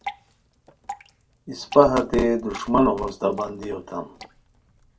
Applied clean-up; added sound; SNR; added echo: none; Drip / Water; 18 dB; reverberation time 0.2 s.